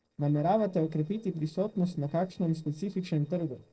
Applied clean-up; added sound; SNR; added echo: neural separator model SepFormer DNS4.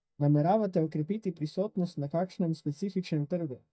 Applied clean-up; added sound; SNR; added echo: neural mask model DeepFilterNet 3.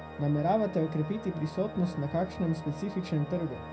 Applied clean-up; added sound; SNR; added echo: none; Organ; 12 dB; reverberation time 0.3 s.